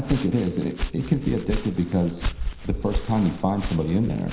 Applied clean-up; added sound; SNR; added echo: none; Walk, footsteps; 6 dB; reverberation time 0.9 s.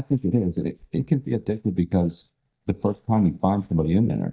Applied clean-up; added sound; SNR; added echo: neural mask model DeepFilterNet 3.